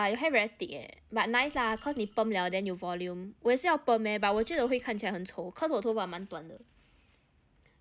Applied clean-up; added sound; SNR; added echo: none; Coin (dropping); 17 dB; none.